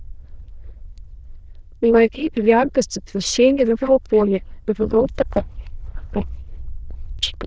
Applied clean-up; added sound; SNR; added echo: neural diffusion model UNIVERSE++.